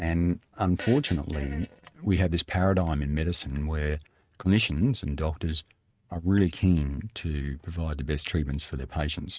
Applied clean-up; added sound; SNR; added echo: neural mask model RNNoise.